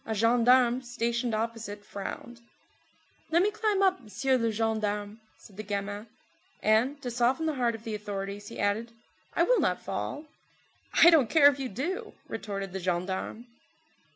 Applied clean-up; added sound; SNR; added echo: none; none; none; none.